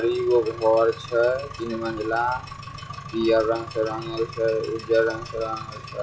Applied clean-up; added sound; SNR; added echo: classical method log-MMSE.